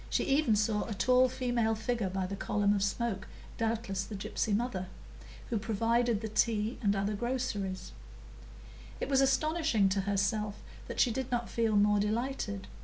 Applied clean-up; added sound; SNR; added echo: none; none; none; none.